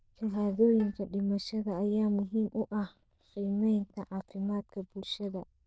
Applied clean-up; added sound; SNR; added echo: neural diffusion model UNIVERSE++.